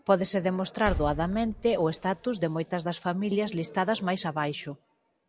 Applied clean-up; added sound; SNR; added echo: none; Liquid; 12 dB; none.